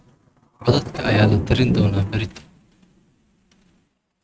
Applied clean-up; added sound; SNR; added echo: neural mask model RNNoise.